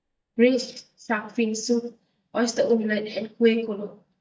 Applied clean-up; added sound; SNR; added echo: neural mask model DeepFilterNet 3.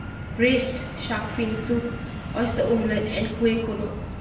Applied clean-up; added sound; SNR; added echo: none; Fixed-wing aircraft, airplane; 7 dB; reverberation time 0.9 s.